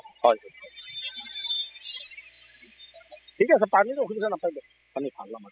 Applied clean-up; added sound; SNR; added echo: classical method spectral subtraction.